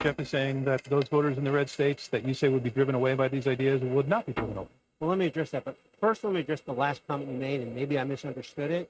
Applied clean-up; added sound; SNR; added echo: neural mask model RNNoise.